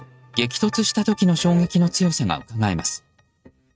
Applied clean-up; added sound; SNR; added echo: neural mask model RNNoise.